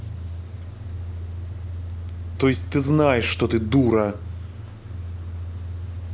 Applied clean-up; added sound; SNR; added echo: none; Idling / Engine starting / Accelerating, revving, vroom / Car; 7 dB; none.